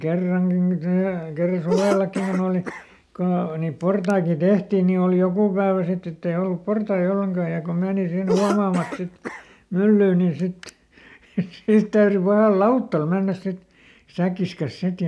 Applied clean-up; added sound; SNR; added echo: none; Cough; 12 dB; none.